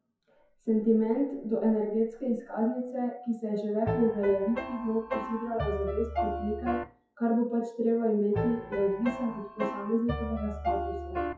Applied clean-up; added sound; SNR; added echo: classical method WPE with log-MMSE.